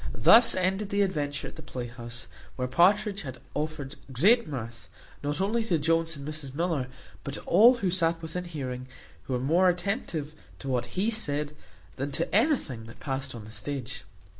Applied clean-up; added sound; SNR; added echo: none; none; none; none.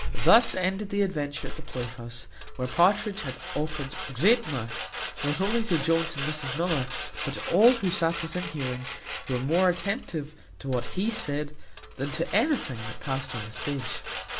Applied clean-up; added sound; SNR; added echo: none; Sawing; 11 dB; none.